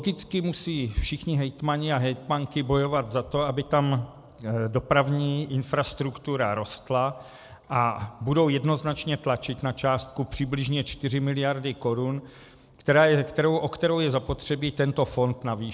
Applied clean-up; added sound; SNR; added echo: none; none; none; none.